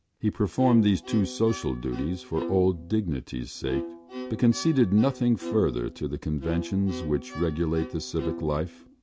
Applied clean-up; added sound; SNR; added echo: none; Bowed string instrument; 12 dB; none.